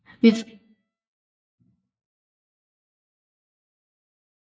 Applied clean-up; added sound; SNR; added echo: neural mask model DeepFilterNet 3.